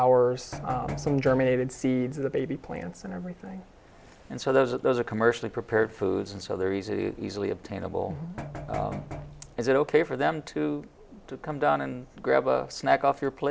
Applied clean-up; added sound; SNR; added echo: none; Knock; 12 dB; none.